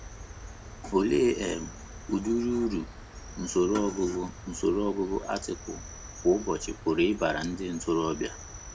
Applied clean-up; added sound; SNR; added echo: none; Cricket; 14 dB; none.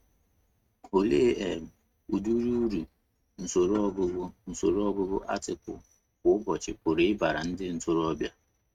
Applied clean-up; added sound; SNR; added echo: neural mask model RNNoise.